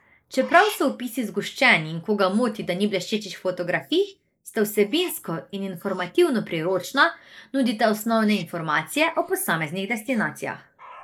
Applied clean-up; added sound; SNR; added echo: neural mask model Resemble Enhance denoiser.